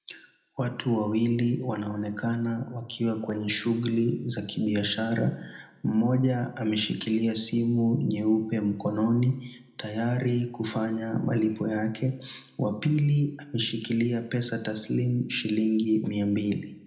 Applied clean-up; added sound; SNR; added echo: none; none; none; reverberation time 0.7 s.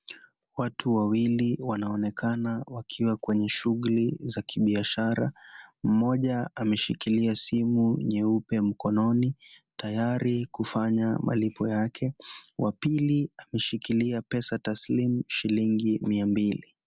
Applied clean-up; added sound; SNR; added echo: none; none; none; none.